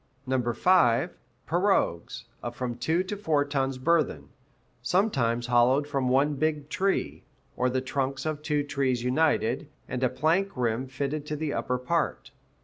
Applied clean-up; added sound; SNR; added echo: none; none; none; none.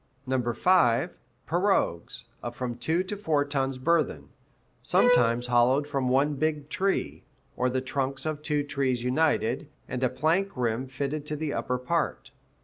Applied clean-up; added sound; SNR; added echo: none; Bowed string instrument; 4 dB; none.